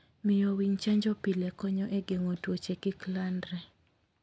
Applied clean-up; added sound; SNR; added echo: none; none; none; none.